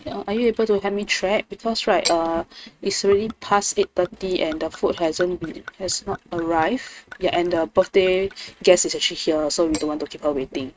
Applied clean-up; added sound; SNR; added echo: neural mask model RNNoise.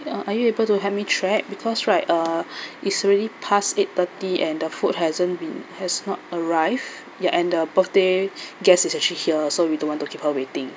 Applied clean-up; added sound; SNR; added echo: none; none; none; none.